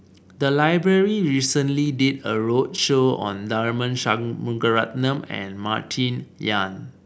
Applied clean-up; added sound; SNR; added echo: none; none; none; none.